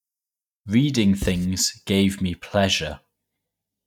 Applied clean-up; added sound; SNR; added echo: neural mask model DeepFilterNet 3.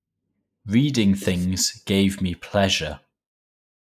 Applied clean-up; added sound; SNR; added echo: neural mask model Resemble Enhance denoiser.